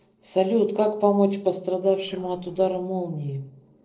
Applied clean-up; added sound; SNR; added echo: neural separator model SepFormer DNS4.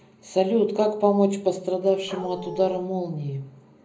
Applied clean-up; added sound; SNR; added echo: none; Dog; 13 dB; reverberation time 0.5 s.